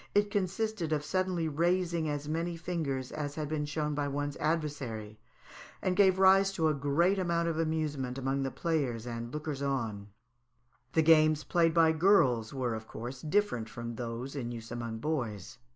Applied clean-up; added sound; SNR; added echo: none; none; none; none.